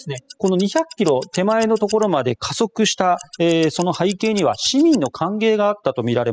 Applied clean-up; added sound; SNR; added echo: classical method spectral subtraction.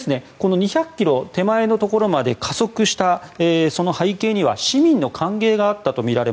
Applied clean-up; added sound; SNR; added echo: none; none; none; none.